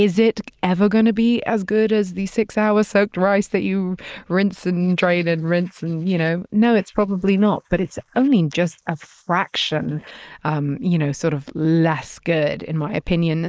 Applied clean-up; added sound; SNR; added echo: neural mask model Resemble Enhance denoiser.